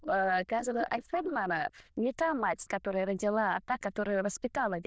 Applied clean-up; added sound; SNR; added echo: neural diffusion model UNIVERSE++.